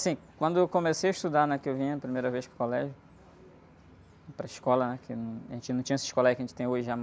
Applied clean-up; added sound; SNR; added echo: none; none; none; none.